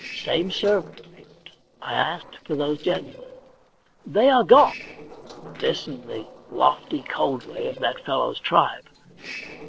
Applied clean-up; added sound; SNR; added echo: neural separator model SepFormer DNS4.